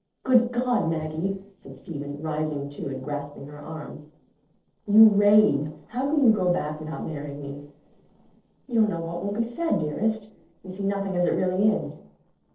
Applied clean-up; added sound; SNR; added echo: neural separator model SepFormer DNS4.